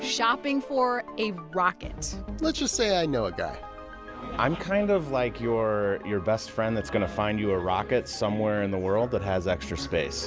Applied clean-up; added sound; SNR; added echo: none; none; none; none.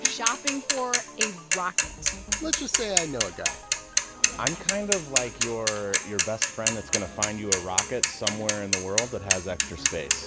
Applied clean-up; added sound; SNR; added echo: none; Mechanisms / Bicycle; -4 dB; none.